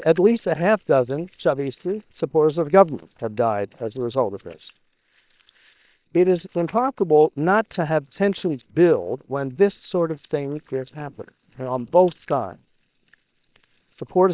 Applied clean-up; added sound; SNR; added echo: neural separator model SepFormer WHAM!.